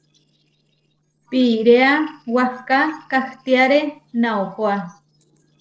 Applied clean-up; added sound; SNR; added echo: neural separator model SepFormer DNS4.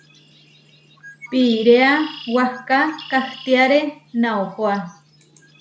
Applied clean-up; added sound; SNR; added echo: none; Bird; 20 dB; none.